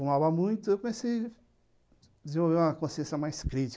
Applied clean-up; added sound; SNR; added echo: none; none; none; none.